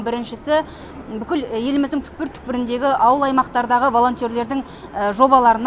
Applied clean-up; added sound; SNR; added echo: none; none; none; none.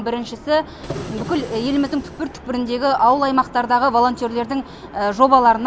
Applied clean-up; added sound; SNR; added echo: none; Printer; 13 dB; none.